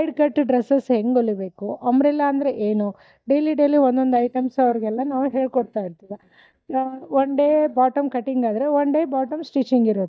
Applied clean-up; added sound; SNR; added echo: neural mask model DeepFilterNet 3.